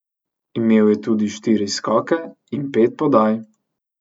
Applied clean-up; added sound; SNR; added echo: none; none; none; none.